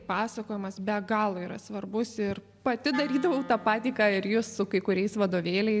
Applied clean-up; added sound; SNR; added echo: none; Wind instrument, woodwind instrument; 20 dB; none.